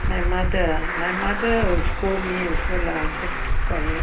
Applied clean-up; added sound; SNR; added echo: none; Traffic noise, roadway noise; -4 dB; reverberation time 0.3 s.